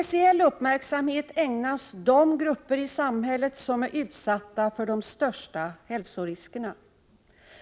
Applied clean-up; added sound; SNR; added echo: none; none; none; none.